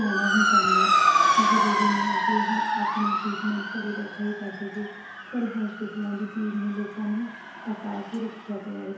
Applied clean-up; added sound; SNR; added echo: none; Motor vehicle (road) / Siren; -4 dB; reverberation time 2.4 s.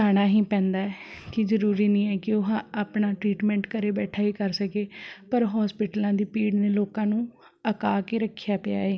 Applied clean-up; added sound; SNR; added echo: none; none; none; none.